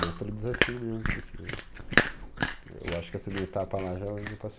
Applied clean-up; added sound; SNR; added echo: none; Chewing, mastication; -3 dB; none.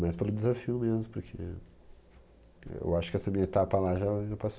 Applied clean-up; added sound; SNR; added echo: none; none; none; none.